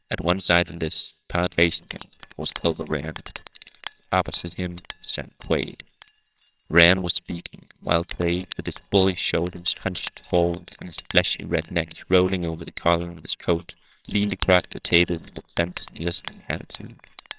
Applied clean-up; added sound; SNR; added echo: neural separator model SepFormer WHAMR!.